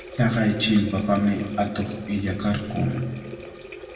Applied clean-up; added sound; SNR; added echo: none; Water tap, faucet; 15 dB; reverberation time 1.2 s.